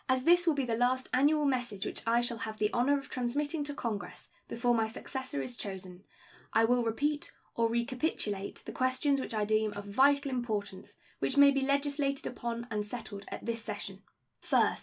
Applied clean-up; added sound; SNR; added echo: none; none; none; none.